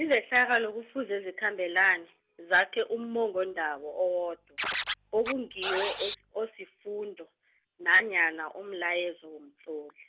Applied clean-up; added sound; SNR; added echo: none; Scratching (performance technique); 7 dB; none.